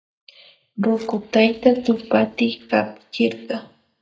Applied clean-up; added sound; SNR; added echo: neural mask model DeepFilterNet 3.